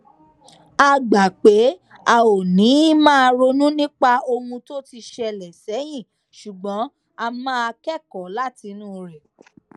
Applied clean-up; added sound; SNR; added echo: none; none; none; none.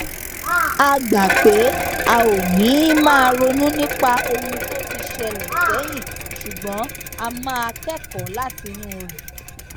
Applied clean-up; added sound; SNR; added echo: none; Bicycle + Crow; 4 dB; none.